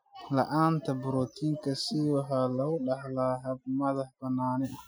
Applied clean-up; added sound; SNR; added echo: classical method Wiener filter.